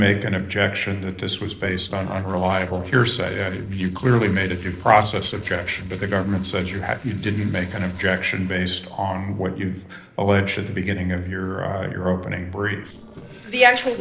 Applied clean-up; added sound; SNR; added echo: neural separator model SepFormer DNS4.